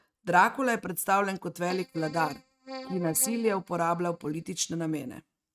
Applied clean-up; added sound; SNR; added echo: neural mask model RNNoise.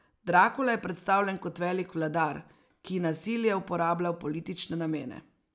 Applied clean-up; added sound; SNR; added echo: none; none; none; none.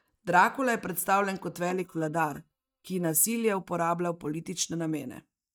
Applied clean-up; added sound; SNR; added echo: neural mask model DeepFilterNet 3.